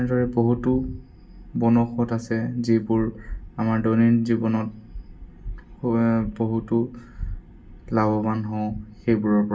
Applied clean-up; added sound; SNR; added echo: none; none; none; reverberation time 0.2 s.